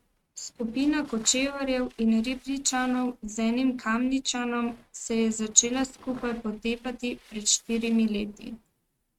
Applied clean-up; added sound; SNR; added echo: neural mask model RNNoise.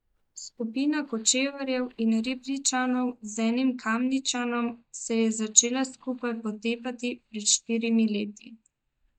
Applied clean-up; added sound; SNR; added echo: neural mask model DeepFilterNet 3.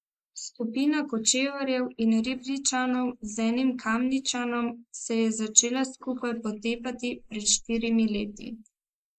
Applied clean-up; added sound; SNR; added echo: neural mask model Resemble Enhance denoiser.